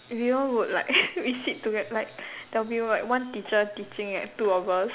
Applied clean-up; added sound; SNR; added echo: none; none; none; none.